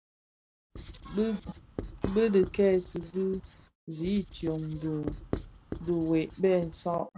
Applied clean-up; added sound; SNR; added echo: none; Writing; 11 dB; none.